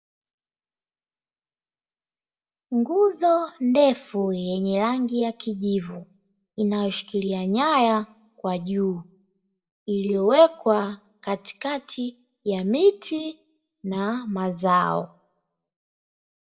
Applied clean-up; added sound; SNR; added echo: none; none; none; reverberation time 0.3 s.